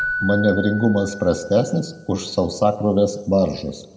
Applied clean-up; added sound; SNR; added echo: none; Keyboard (musical); 12 dB; reverberation time 0.9 s.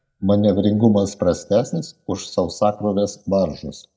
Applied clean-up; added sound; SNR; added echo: neural mask model DeepFilterNet 3.